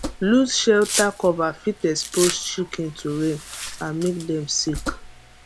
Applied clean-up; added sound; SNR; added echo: none; Domestic sounds, home sounds; 9 dB; none.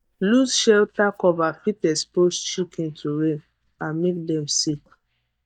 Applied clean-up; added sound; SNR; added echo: neural mask model DeepFilterNet 3.